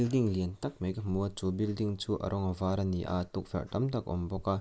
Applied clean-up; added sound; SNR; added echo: neural mask model Resemble Enhance denoiser.